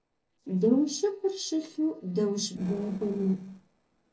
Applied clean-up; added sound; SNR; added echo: neural separator model SepFormer DNS4.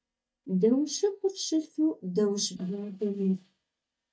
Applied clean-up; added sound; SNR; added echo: neural mask model DeepFilterNet 3.